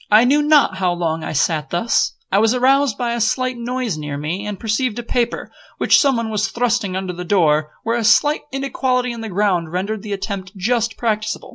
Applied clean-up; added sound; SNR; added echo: none; none; none; none.